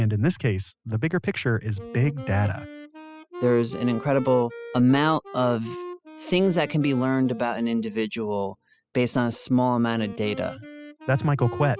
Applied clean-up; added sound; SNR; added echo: classical method spectral subtraction.